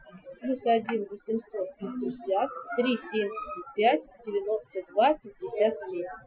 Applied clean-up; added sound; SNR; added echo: classical method Wiener filter.